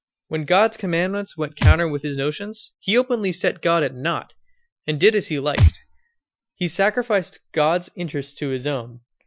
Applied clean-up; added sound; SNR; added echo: classical method Wiener filter.